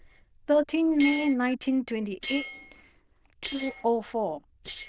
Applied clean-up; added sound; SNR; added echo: neural diffusion model UNIVERSE++.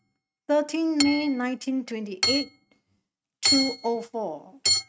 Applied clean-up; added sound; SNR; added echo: neural mask model RNNoise.